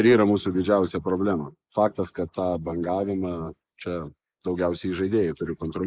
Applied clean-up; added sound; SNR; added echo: neural mask model Resemble Enhance denoiser.